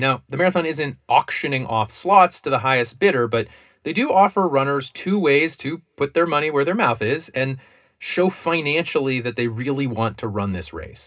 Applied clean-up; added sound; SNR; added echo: none; none; none; reverberation time 0.2 s.